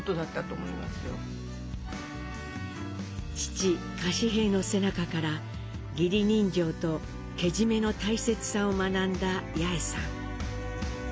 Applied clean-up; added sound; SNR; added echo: none; none; none; none.